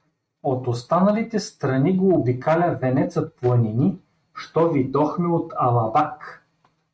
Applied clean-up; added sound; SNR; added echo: neural mask model RNNoise.